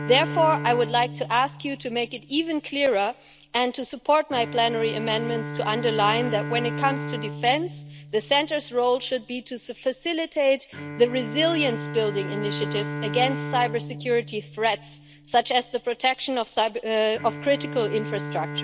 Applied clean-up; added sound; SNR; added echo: none; Bowed string instrument; 10 dB; none.